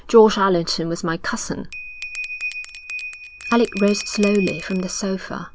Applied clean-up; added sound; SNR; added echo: none; Bell; 12 dB; none.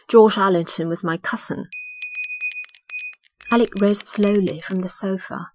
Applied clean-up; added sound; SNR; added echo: classical method Wiener filter.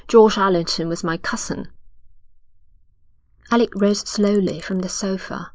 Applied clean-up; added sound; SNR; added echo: neural mask model Resemble Enhance denoiser.